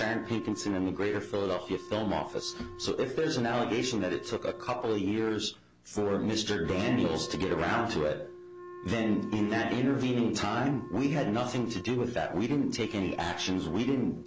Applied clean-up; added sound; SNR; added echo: none; Wind instrument, woodwind instrument; 15 dB; none.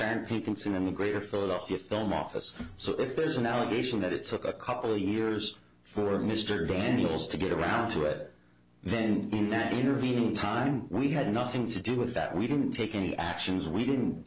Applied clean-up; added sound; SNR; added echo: none; none; none; none.